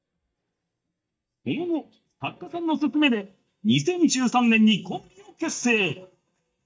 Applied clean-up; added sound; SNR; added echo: neural mask model DeepFilterNet 3.